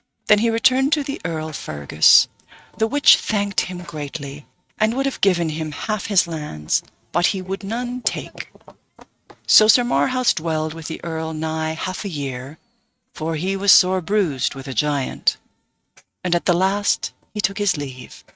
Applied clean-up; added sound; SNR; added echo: neural mask model RNNoise.